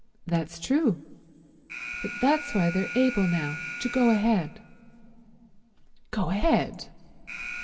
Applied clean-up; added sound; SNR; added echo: none; Alarm; 12 dB; reverberation time 1.9 s.